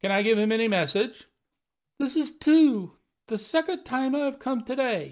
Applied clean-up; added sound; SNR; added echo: none; none; none; none.